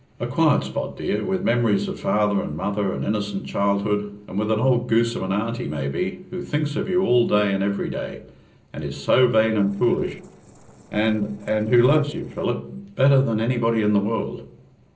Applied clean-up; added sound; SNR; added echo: neural separator model SepFormer DNS4.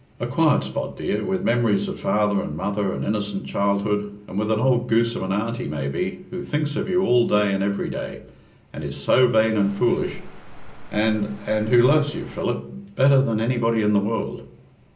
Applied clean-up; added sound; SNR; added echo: none; Cricket; 9 dB; reverberation time 0.5 s.